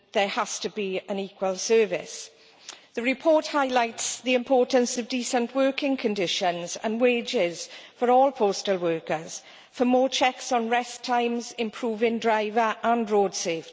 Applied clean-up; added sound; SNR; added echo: none; none; none; none.